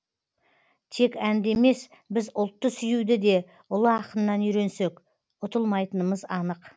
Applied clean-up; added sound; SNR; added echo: none; none; none; none.